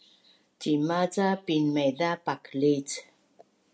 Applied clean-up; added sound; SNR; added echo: none; none; none; none.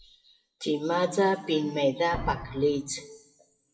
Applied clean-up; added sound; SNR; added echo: classical method WPE with log-MMSE.